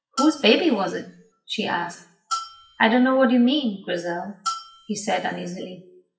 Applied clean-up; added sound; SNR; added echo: classical method WPE with log-MMSE.